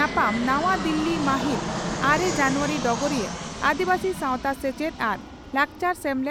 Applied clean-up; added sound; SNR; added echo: none; Fixed-wing aircraft, airplane; 6 dB; none.